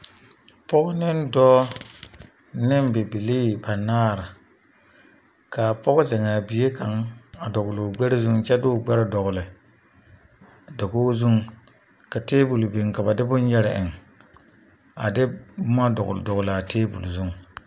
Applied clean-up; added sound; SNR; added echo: none; none; none; none.